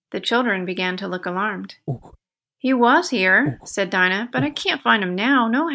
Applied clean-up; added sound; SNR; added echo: neural mask model RNNoise.